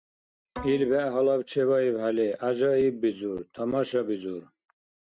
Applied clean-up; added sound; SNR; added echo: neural mask model RNNoise.